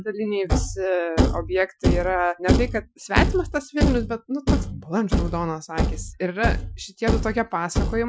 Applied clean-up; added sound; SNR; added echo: classical method Wiener filter.